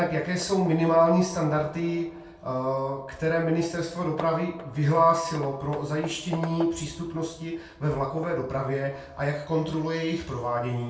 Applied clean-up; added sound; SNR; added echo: none; Hammer / Wood; 19 dB; reverberation time 0.4 s.